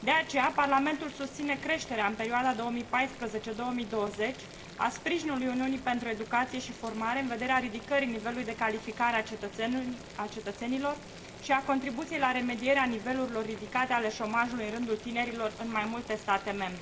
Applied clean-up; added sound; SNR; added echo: none; Boiling; 15 dB; reverberation time 0.5 s.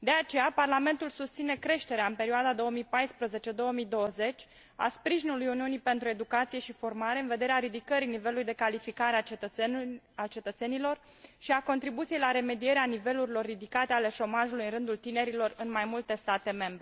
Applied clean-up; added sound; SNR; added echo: none; none; none; none.